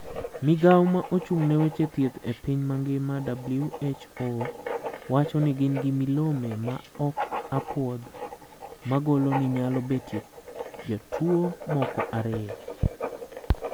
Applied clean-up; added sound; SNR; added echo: none; Writing; 11 dB; none.